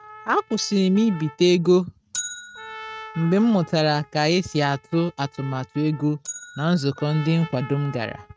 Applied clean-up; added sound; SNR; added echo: neural mask model RNNoise.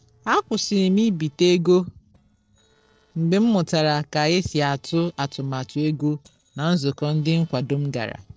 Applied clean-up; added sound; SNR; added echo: neural separator model SepFormer DNS4.